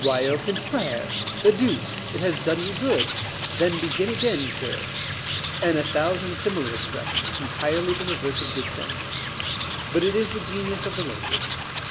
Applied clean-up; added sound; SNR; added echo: none; Animal + Fill (with liquid) / Trickle, dribble / Sink (filling or washing); 1 dB; none.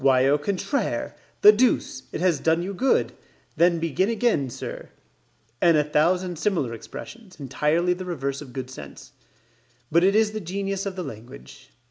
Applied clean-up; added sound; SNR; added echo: none; none; none; none.